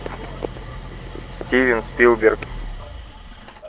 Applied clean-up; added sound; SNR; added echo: none; Idling; 11 dB; none.